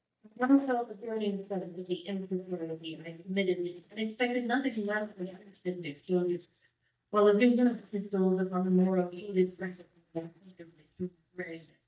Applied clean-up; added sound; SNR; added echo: neural mask model DeepFilterNet 3.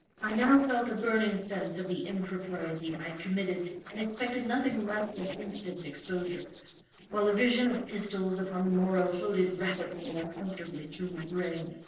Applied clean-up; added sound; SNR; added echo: neural separator model SepFormer DNS4.